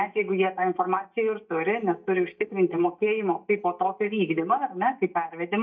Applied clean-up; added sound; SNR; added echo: neural mask model DeepFilterNet 3.